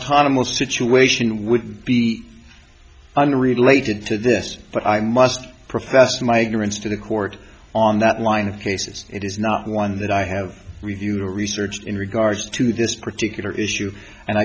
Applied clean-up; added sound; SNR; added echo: none; none; none; none.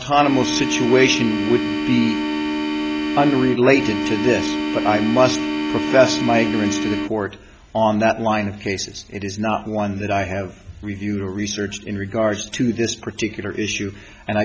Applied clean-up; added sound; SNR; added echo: none; Organ; 2 dB; none.